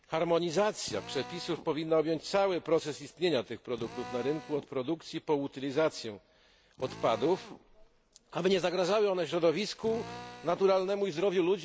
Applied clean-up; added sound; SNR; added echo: none; Drill; 19 dB; none.